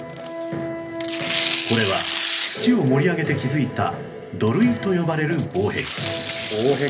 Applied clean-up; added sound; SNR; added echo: none; Tearing; 6 dB; reverberation time 0.3 s.